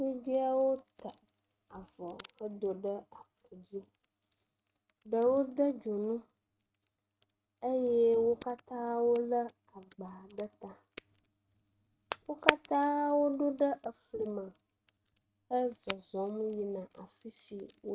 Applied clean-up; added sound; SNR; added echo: neural mask model RNNoise.